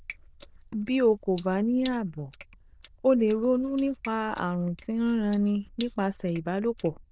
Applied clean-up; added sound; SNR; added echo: neural diffusion model UNIVERSE++.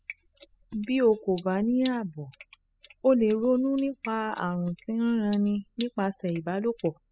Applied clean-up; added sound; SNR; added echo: classical method spectral subtraction.